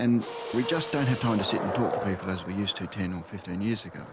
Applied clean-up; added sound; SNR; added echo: none; Mechanisms + Skateboard; 7 dB; none.